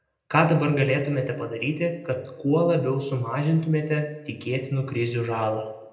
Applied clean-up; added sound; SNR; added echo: none; none; none; reverberation time 0.8 s.